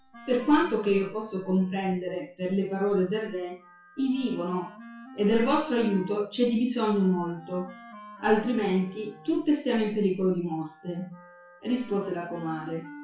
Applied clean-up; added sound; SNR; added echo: classical method WPE with log-MMSE.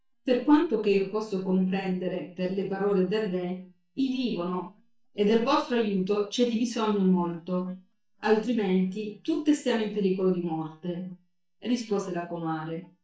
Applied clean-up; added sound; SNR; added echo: neural mask model DeepFilterNet 3.